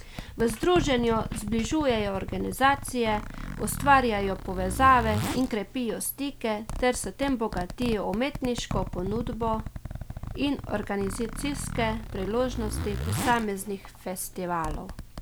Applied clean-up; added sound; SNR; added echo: none; Zipper (clothing); 7 dB; none.